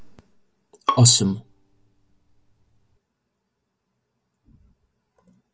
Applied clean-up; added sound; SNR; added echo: none; Bowed string instrument; 6 dB; none.